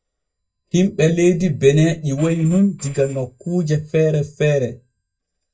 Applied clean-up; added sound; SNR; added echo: neural mask model DeepFilterNet 3.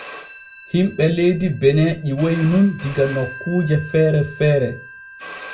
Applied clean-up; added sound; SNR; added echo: none; Telephone; 11 dB; reverberation time 0.2 s.